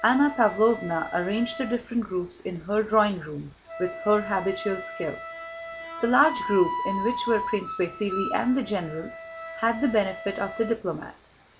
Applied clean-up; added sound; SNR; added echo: none; Wind instrument, woodwind instrument; 10 dB; none.